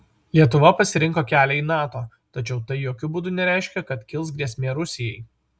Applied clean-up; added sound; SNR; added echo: none; none; none; none.